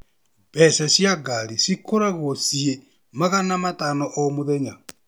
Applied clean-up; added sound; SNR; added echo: none; none; none; none.